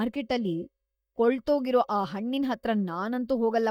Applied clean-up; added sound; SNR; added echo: neural mask model DeepFilterNet 3.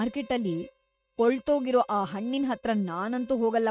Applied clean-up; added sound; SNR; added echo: neural mask model RNNoise.